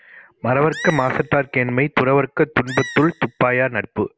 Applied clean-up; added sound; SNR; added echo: none; Animal; 17 dB; none.